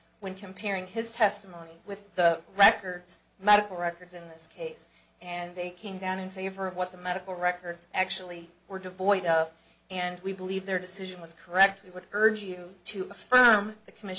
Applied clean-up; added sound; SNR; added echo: none; none; none; none.